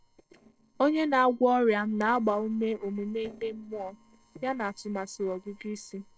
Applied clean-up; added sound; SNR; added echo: neural separator model SepFormer DNS4.